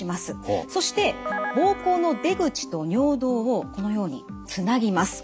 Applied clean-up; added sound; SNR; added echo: none; Bowed string instrument; 15 dB; none.